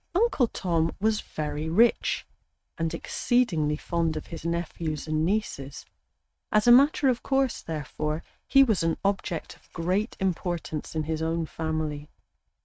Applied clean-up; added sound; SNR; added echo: neural mask model RNNoise.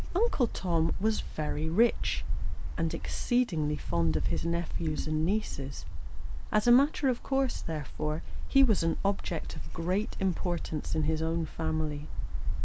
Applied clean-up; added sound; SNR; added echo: none; Wind; -2 dB; none.